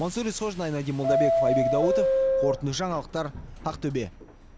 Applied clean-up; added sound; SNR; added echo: none; Subway, metro, underground; -3 dB; none.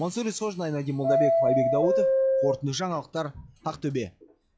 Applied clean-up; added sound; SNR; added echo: classical method log-MMSE.